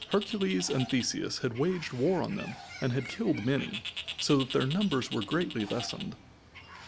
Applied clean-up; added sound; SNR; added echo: none; Bird; 12 dB; none.